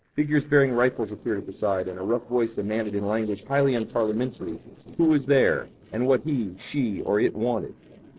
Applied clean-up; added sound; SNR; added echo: neural separator model SepFormer DNS4.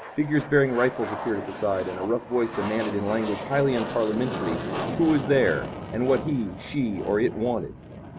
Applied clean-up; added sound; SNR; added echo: none; Aircraft; 8 dB; none.